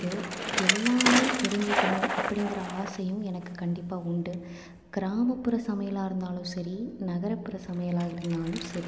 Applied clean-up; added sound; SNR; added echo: none; Bicycle; 3 dB; none.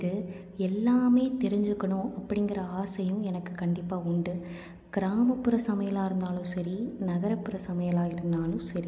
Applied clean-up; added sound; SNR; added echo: none; none; none; none.